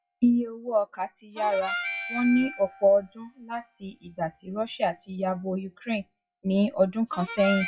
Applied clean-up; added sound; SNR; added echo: classical method WPE with log-MMSE.